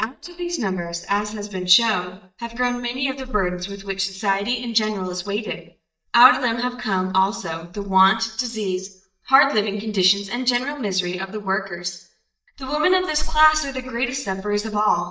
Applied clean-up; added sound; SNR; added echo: neural mask model DeepFilterNet 3.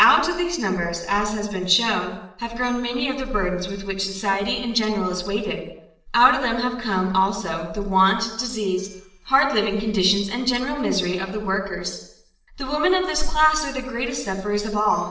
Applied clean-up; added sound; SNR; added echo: neural separator model SepFormer DNS4.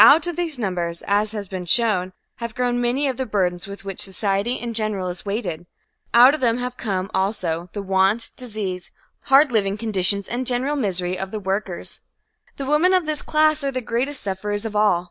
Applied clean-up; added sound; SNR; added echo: none; none; none; none.